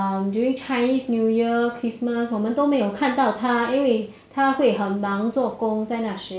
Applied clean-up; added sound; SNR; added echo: none; none; none; none.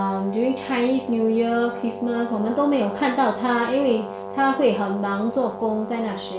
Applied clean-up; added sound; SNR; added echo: none; Brass instrument; 11 dB; none.